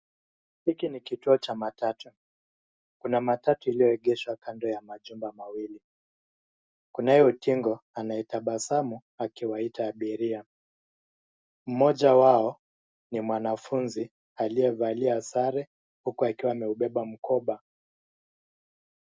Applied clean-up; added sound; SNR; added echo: none; none; none; none.